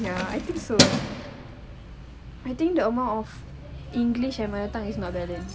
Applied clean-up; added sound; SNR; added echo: none; Keys jangling; 2 dB; none.